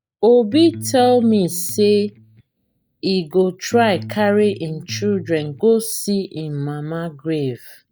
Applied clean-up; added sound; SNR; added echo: neural mask model DeepFilterNet 3.